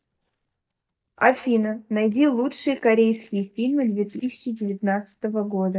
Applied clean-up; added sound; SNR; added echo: neural mask model DeepFilterNet 3.